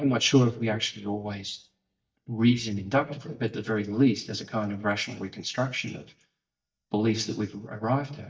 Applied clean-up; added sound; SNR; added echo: neural mask model DeepFilterNet 3.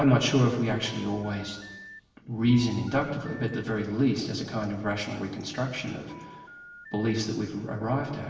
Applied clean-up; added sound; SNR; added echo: none; Telephone; 19 dB; reverberation time 1.2 s.